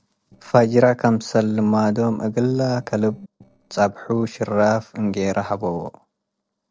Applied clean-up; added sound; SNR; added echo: neural separator model SepFormer DNS4.